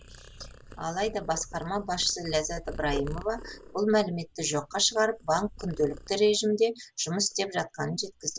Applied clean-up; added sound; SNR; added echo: none; Purr; 15 dB; none.